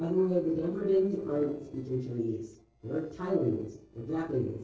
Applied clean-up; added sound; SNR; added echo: neural separator model SepFormer DNS4.